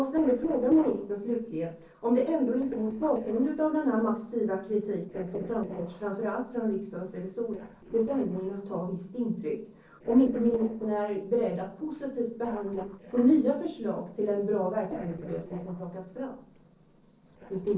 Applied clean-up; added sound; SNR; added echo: neural separator model SepFormer DNS4.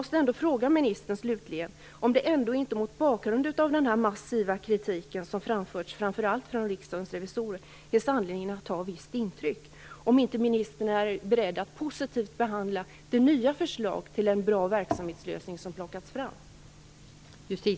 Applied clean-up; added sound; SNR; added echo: none; none; none; none.